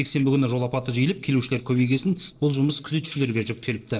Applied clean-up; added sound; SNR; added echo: neural separator model SepFormer DNS4.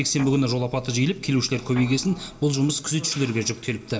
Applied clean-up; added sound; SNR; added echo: none; Guitar; 20 dB; reverberation time 0.3 s.